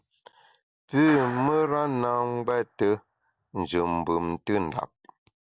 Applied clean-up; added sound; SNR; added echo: none; Clapping; 16 dB; none.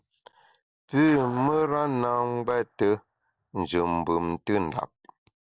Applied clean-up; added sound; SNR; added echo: neural separator model SepFormer DNS4.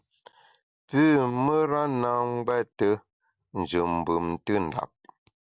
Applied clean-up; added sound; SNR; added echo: none; none; none; none.